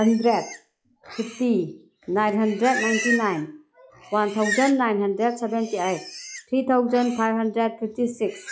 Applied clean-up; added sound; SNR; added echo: classical method log-MMSE.